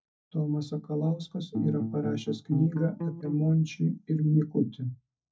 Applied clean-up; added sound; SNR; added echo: neural mask model DeepFilterNet 3.